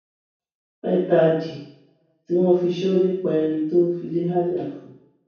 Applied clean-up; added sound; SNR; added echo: none; none; none; reverberation time 0.7 s.